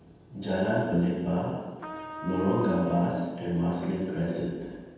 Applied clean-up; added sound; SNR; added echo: none; Trumpet; 12 dB; reverberation time 1.2 s.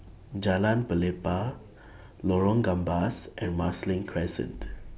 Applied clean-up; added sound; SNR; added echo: none; none; none; none.